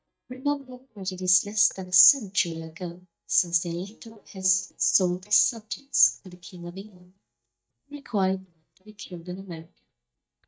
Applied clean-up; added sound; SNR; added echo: neural mask model DeepFilterNet 3.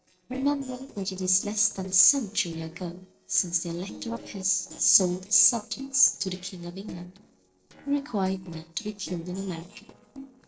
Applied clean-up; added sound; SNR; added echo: neural separator model SepFormer DNS4.